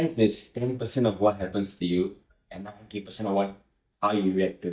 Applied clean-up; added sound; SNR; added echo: neural mask model DeepFilterNet 3.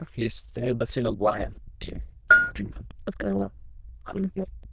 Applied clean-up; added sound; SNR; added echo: neural diffusion model UNIVERSE++.